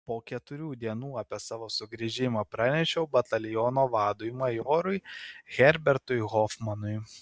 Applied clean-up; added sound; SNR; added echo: neural mask model DeepFilterNet 3.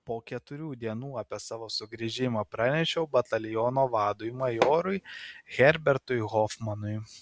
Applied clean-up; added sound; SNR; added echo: none; Hammer; 5 dB; none.